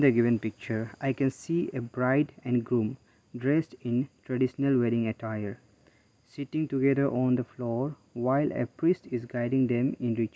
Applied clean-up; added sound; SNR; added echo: none; none; none; none.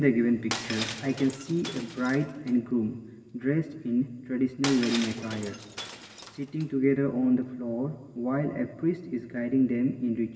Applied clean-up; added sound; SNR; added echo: none; Shatter; 11 dB; reverberation time 1.7 s.